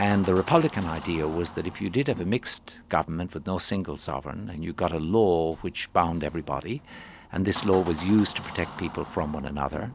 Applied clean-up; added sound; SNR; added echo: none; Door; 17 dB; none.